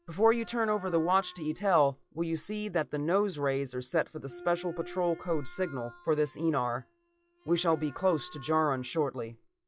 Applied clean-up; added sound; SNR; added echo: classical method log-MMSE.